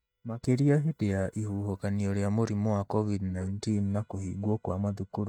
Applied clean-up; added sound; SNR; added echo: neural mask model DeepFilterNet 3.